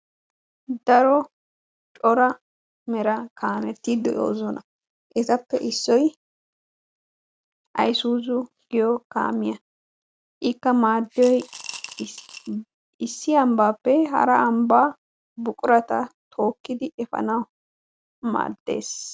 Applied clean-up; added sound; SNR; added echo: none; Coin (dropping) / Glass; 16 dB; none.